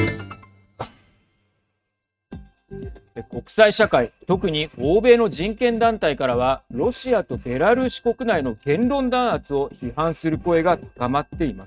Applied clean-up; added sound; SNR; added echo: neural mask model RNNoise.